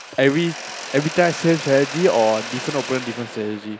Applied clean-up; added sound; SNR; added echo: none; Mechanisms; 11 dB; none.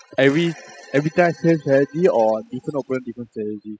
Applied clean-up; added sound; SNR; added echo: classical method spectral subtraction.